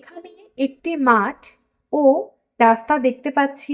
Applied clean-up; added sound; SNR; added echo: neural mask model DeepFilterNet 3.